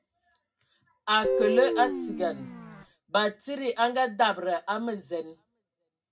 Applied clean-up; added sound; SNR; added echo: none; Guitar; 1 dB; reverberation time 0.2 s.